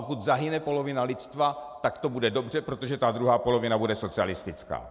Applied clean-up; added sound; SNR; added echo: none; none; none; none.